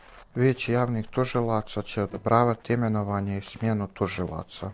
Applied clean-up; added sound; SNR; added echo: neural separator model SepFormer DNS4.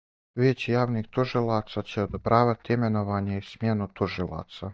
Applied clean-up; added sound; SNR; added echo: neural mask model DeepFilterNet 3.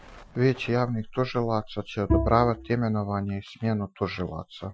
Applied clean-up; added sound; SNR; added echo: classical method Wiener filter.